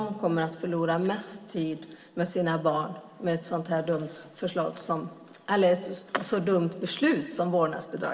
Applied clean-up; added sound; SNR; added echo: none; none; none; reverberation time 1.9 s.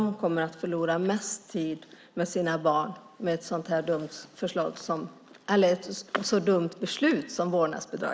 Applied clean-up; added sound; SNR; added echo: none; none; none; none.